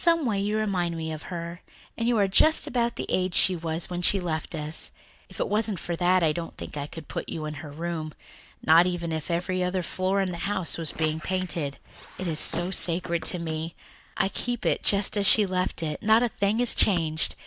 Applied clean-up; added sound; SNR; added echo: none; Squeak; 14 dB; none.